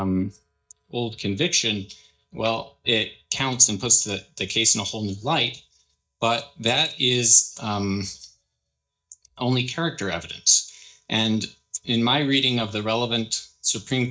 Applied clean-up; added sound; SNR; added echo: neural mask model DeepFilterNet 3.